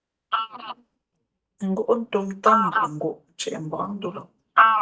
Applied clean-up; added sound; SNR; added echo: neural mask model DeepFilterNet 3.